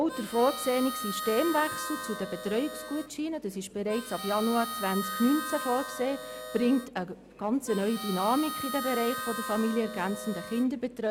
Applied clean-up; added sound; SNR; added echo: none; Harmonica; 8 dB; none.